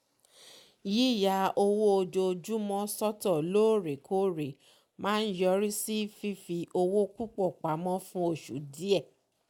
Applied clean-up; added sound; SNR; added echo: none; none; none; none.